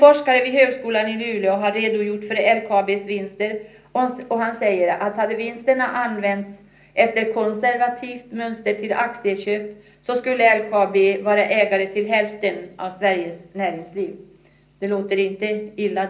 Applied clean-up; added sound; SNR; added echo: none; none; none; reverberation time 0.5 s.